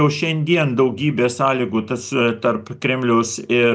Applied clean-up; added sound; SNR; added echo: none; none; none; none.